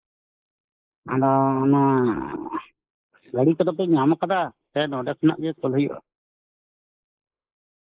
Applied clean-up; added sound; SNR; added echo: neural mask model Resemble Enhance denoiser.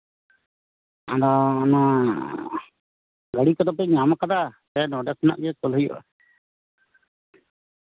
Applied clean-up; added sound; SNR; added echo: none; none; none; none.